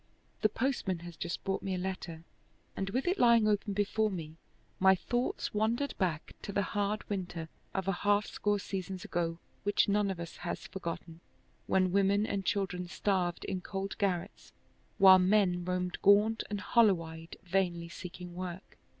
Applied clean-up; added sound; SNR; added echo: none; none; none; none.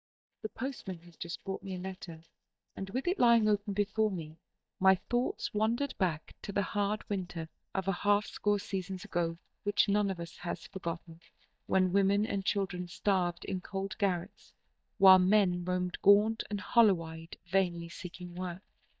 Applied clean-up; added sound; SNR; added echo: neural mask model DeepFilterNet 3.